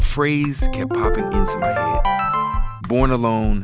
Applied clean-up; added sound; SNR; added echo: none; Ringtone; 3 dB; none.